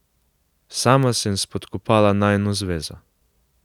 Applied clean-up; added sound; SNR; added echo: none; none; none; none.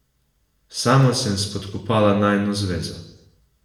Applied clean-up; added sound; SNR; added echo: none; none; none; reverberation time 0.8 s.